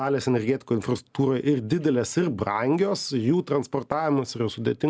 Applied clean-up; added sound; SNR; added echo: none; none; none; none.